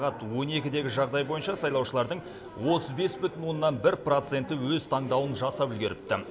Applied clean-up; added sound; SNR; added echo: none; none; none; none.